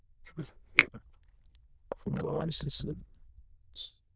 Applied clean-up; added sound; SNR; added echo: neural diffusion model UNIVERSE++.